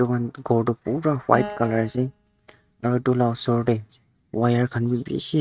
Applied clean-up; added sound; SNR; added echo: neural mask model RNNoise.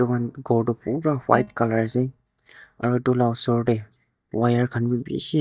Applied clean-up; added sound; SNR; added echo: neural mask model DeepFilterNet 3.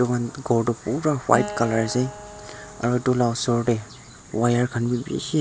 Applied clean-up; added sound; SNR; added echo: none; Acoustic guitar; 14 dB; none.